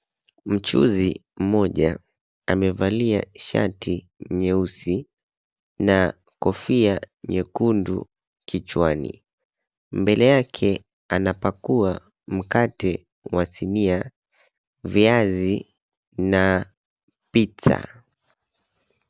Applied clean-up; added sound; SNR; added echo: none; none; none; none.